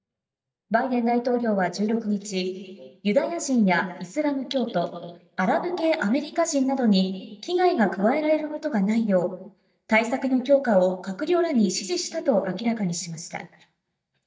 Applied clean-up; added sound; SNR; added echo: neural mask model DeepFilterNet 3.